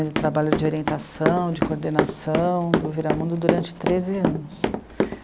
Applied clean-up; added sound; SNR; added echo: none; Run; 1 dB; none.